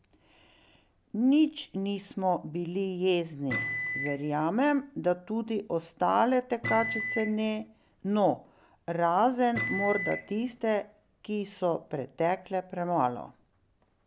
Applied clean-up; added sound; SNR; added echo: none; Microwave oven; 5 dB; none.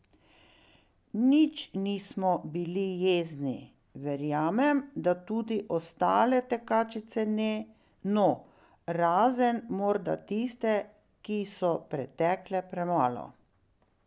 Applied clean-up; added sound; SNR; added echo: none; none; none; none.